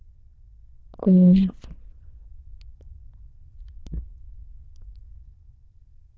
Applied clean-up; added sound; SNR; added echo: neural diffusion model UNIVERSE++.